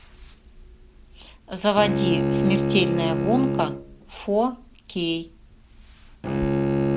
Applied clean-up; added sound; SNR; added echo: none; Bowed string instrument; 0 dB; none.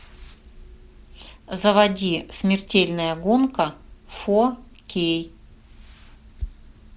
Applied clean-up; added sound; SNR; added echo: none; none; none; none.